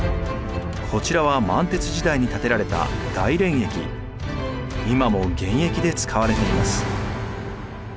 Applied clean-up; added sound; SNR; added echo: none; none; none; none.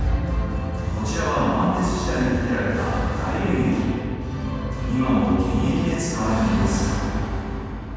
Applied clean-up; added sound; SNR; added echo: none; none; none; reverberation time 2.1 s.